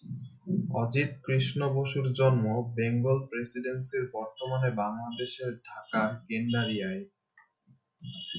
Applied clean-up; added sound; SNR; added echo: none; none; none; none.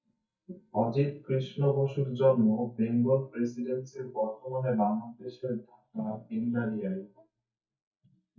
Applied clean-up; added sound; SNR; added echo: neural mask model DeepFilterNet 3.